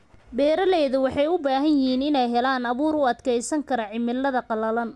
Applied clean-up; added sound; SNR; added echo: none; none; none; none.